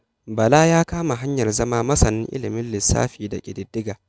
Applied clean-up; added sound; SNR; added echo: none; none; none; none.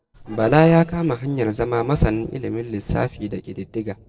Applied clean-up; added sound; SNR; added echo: neural separator model SepFormer DNS4.